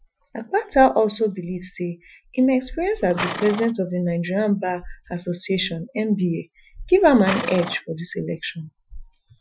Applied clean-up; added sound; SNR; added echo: classical method Wiener filter.